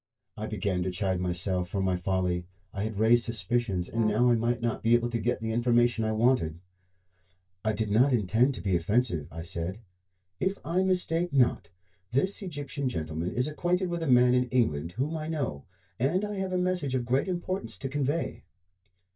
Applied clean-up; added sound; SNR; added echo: neural mask model DeepFilterNet 3.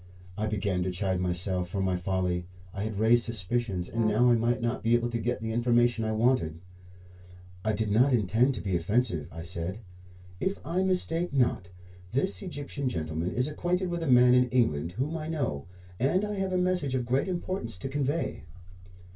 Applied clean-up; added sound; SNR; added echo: none; Brass instrument; 12 dB; reverberation time 0.1 s.